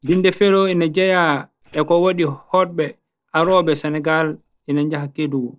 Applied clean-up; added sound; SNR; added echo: neural separator model SepFormer DNS4.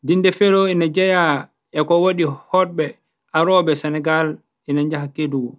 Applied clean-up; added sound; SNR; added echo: none; none; none; none.